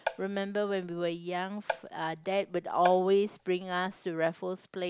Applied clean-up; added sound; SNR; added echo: none; Marimba, xylophone; 3 dB; none.